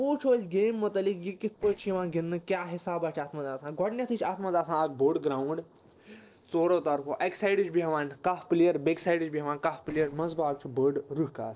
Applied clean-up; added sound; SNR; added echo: neural separator model SepFormer DNS4.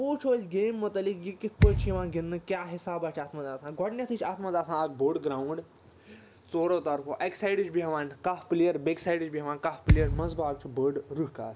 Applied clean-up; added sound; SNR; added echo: none; Thump, thud; -3 dB; none.